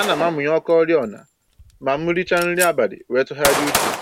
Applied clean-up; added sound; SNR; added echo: none; Gunshot, gunfire; 7 dB; none.